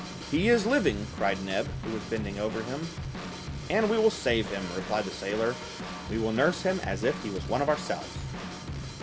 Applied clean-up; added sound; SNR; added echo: none; Drum / Drum kit; 8 dB; none.